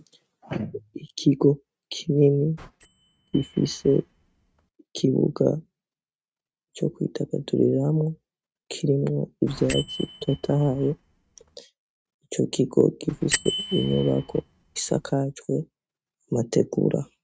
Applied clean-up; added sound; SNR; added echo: neural mask model RNNoise.